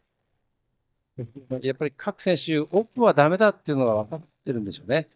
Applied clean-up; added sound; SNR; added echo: neural mask model DeepFilterNet 3.